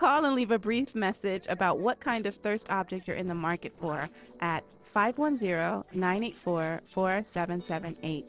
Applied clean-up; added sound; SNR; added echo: neural separator model SepFormer DNS4.